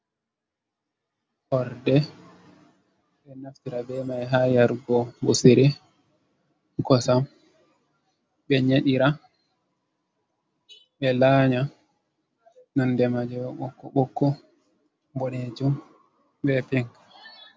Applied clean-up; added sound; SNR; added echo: none; none; none; none.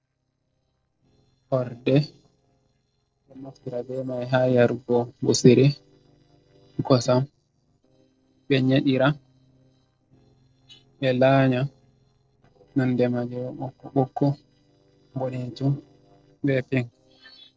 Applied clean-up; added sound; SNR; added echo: neural separator model SepFormer DNS4.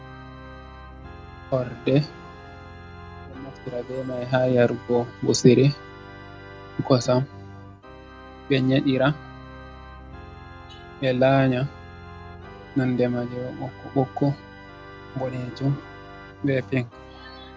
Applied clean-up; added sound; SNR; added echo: none; Organ; 16 dB; none.